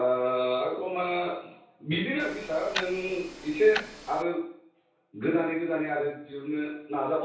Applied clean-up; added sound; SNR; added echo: none; Tick-tock; 10 dB; reverberation time 0.6 s.